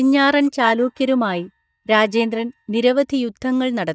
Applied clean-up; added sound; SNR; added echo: neural mask model DeepFilterNet 3.